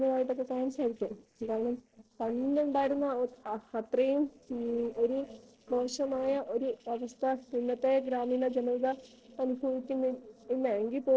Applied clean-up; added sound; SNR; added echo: neural separator model SepFormer DNS4.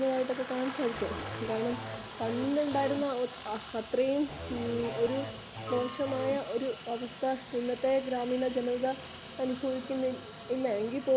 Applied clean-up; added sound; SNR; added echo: none; Aircraft + Electric guitar / Bass guitar; 10 dB; none.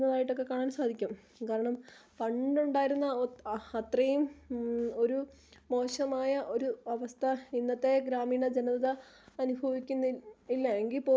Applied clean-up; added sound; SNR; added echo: none; none; none; none.